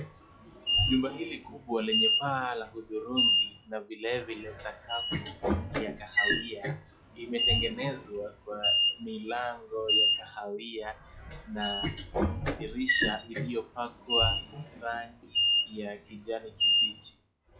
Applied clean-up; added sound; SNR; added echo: classical method log-MMSE.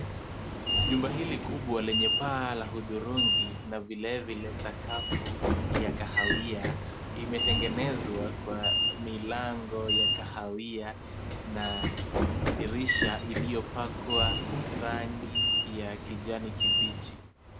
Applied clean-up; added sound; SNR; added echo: none; Sliding door / Train; -4 dB; none.